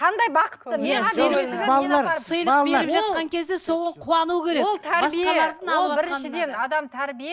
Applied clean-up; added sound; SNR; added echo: none; none; none; none.